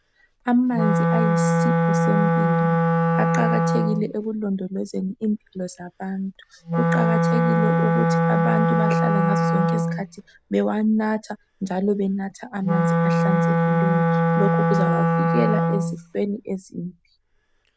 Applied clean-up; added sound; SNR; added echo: none; Wind instrument, woodwind instrument; -5 dB; none.